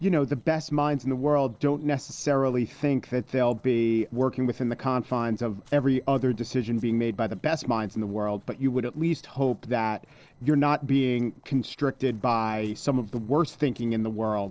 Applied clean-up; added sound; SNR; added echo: neural separator model SepFormer DNS4.